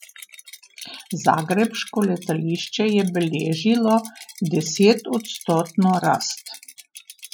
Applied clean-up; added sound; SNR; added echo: classical method Wiener filter.